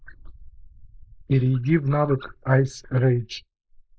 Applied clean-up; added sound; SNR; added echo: neural mask model Resemble Enhance denoiser.